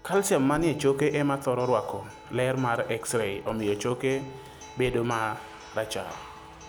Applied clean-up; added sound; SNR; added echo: none; Car + Acoustic guitar; 19 dB; none.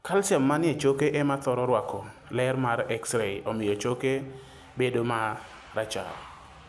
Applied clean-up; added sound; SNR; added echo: none; none; none; none.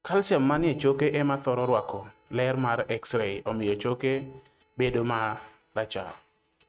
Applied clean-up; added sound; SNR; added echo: neural mask model RNNoise.